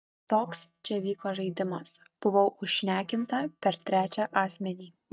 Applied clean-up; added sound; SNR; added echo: neural mask model DeepFilterNet 3.